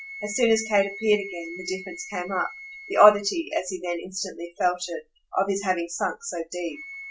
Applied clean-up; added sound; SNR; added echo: none; Wind instrument, woodwind instrument; 16 dB; none.